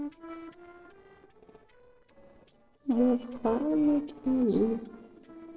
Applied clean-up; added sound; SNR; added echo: neural separator model SepFormer DNS4.